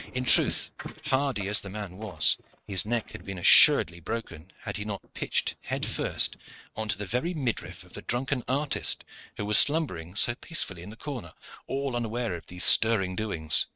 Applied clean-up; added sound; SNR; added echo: neural mask model RNNoise.